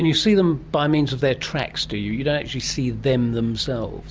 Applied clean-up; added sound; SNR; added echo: none; none; none; none.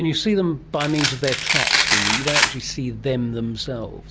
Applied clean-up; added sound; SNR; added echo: none; Domestic sounds, home sounds; -3 dB; none.